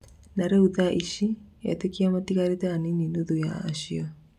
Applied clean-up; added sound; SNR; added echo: none; none; none; none.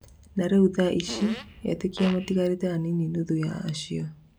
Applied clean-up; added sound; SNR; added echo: none; Fart; 13 dB; none.